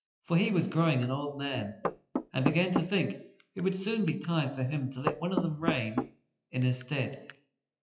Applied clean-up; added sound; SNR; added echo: classical method WPE with log-MMSE.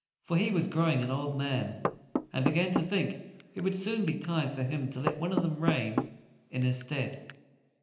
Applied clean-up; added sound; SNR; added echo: none; Knock / Wood; 6 dB; reverberation time 0.8 s.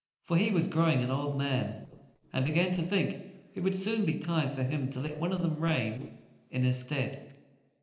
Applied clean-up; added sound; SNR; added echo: neural separator model SepFormer DNS4.